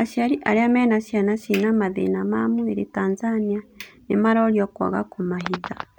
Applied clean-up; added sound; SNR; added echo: none; none; none; none.